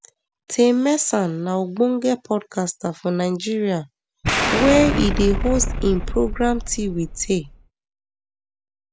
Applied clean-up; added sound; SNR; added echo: none; Explosion; 2 dB; none.